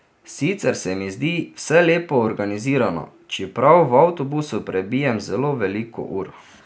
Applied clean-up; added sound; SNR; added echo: none; none; none; none.